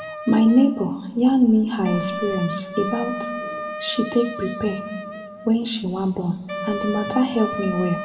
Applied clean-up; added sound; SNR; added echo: none; Wind instrument, woodwind instrument; 10 dB; reverberation time 1.6 s.